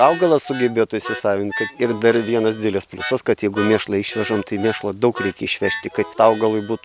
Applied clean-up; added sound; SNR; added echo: none; Harmonica; 13 dB; none.